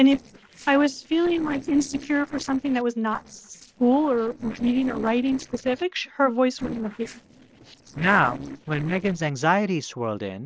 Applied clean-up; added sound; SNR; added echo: neural separator model SepFormer DNS4.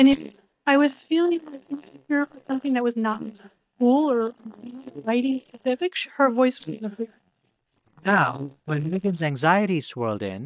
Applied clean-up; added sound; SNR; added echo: neural mask model DeepFilterNet 3.